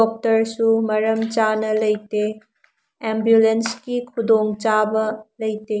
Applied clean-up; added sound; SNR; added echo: none; none; none; none.